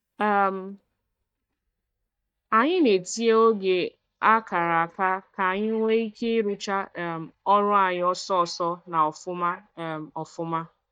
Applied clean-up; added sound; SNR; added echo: neural mask model DeepFilterNet 3.